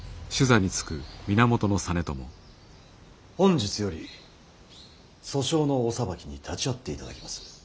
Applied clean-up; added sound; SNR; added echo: none; none; none; none.